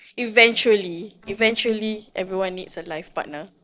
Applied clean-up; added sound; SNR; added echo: neural separator model SepFormer DNS4.